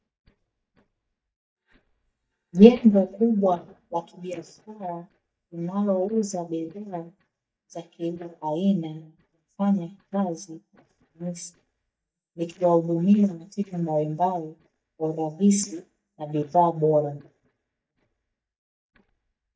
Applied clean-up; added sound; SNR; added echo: neural mask model DeepFilterNet 3.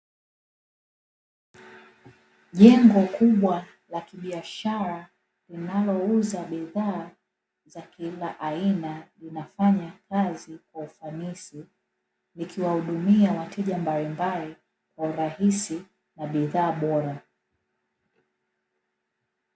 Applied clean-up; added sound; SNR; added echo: none; none; none; none.